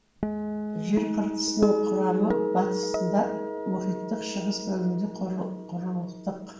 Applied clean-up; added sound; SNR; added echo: none; Guitar; 2 dB; reverberation time 0.7 s.